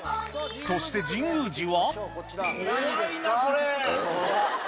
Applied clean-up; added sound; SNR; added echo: none; Burping, eructation; 4 dB; none.